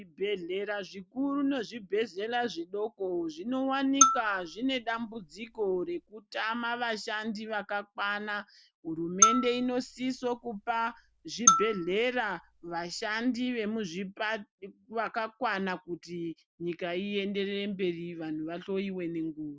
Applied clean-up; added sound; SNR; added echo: none; Marimba, xylophone; -2 dB; none.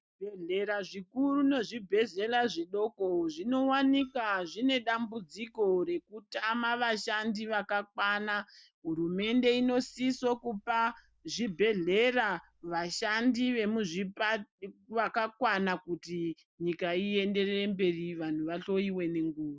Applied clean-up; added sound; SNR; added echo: neural mask model DeepFilterNet 3.